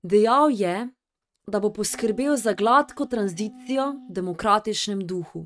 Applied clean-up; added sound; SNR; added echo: neural mask model RNNoise.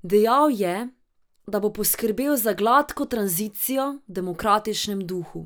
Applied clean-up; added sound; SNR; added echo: none; none; none; none.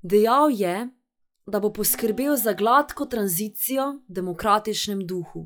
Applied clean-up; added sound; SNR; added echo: classical method log-MMSE.